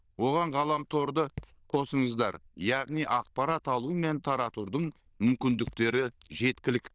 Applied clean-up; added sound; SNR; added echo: neural diffusion model UNIVERSE++.